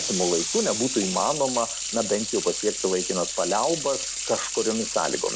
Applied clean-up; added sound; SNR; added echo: none; Sink (filling or washing) / Water tap, faucet; 3 dB; none.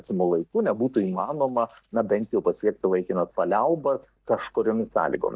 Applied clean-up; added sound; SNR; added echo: neural mask model DeepFilterNet 3.